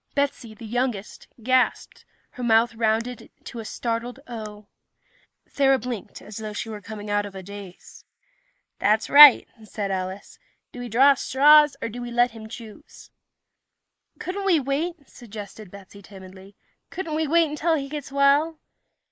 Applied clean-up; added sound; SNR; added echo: neural mask model Resemble Enhance denoiser.